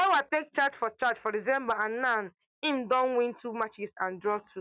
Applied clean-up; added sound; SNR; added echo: none; none; none; none.